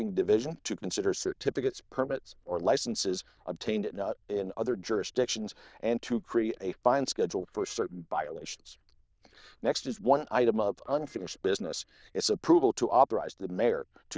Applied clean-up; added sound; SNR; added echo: neural diffusion model UNIVERSE++.